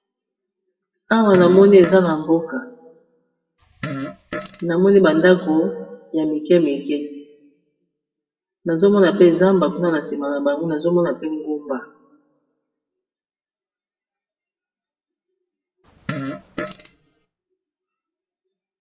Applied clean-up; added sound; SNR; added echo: classical method WPE with log-MMSE.